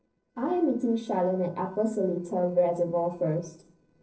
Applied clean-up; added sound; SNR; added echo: neural separator model SepFormer DNS4.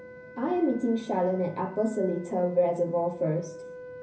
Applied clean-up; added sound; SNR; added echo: none; Wind instrument, woodwind instrument; 17 dB; reverberation time 0.4 s.